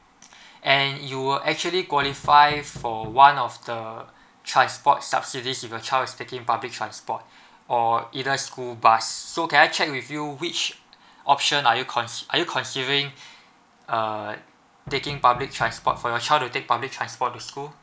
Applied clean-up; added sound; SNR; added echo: none; Knock; 17 dB; none.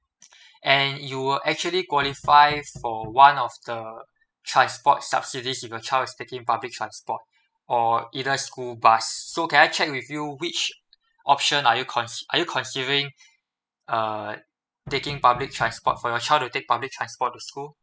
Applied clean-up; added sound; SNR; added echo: classical method spectral subtraction.